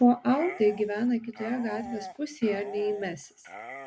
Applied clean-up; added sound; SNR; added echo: none; Dog; 15 dB; none.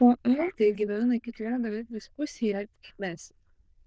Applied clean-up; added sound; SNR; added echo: neural diffusion model UNIVERSE++.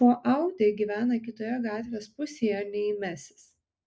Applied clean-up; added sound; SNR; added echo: none; none; none; none.